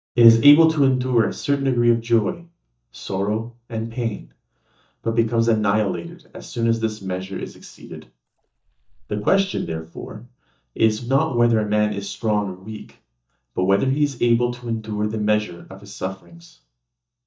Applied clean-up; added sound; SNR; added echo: neural mask model DeepFilterNet 3.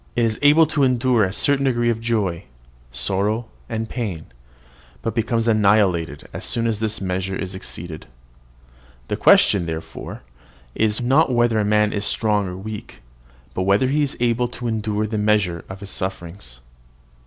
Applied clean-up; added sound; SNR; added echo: none; none; none; none.